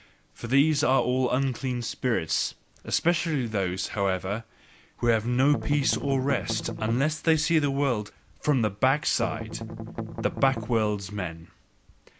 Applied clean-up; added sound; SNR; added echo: none; Strum; 7 dB; none.